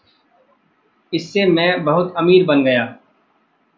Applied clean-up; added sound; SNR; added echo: none; none; none; none.